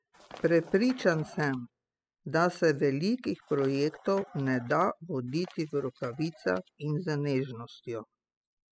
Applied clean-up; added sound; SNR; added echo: classical method spectral subtraction.